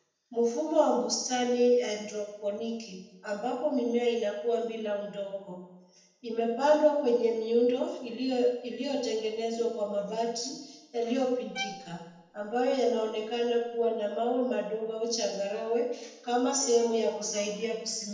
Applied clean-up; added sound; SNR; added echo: none; Bowed string instrument; 16 dB; reverberation time 0.9 s.